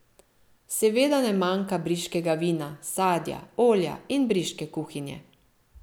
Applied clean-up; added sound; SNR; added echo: none; none; none; none.